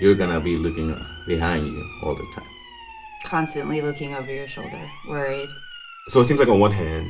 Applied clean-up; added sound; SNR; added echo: none; Siren; 18 dB; reverberation time 0.3 s.